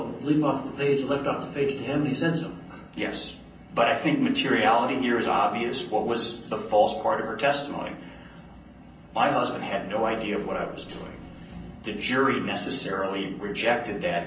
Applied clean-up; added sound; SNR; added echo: none; none; none; reverberation time 0.6 s.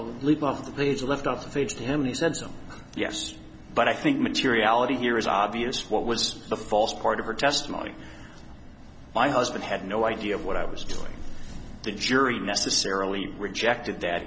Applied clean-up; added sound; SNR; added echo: none; none; none; none.